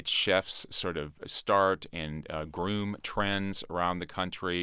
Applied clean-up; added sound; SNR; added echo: none; none; none; none.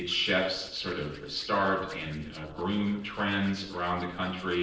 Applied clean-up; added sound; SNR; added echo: neural separator model SepFormer DNS4.